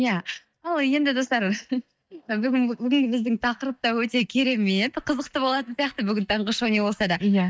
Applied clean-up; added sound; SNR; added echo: neural mask model DeepFilterNet 3.